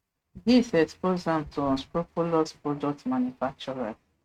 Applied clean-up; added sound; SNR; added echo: neural mask model RNNoise.